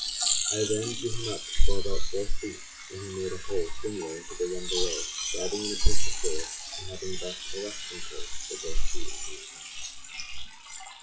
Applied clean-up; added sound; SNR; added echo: classical method WPE with log-MMSE.